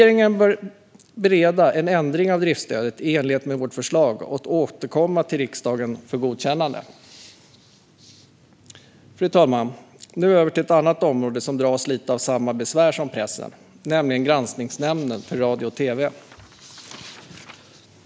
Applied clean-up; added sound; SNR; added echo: none; none; none; none.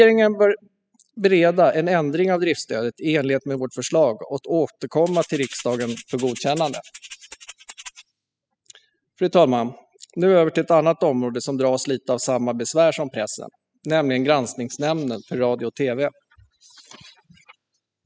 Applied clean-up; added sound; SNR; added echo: classical method spectral subtraction.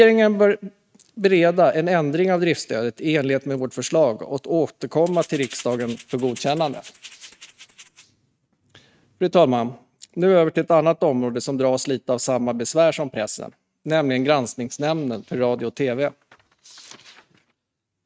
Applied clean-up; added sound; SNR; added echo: neural mask model RNNoise.